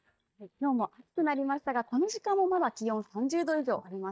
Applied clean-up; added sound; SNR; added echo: neural mask model DeepFilterNet 3.